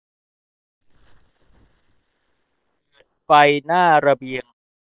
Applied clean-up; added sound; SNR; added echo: neural separator model SepFormer WHAM!.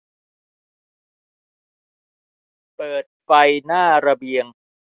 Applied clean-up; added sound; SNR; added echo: none; none; none; none.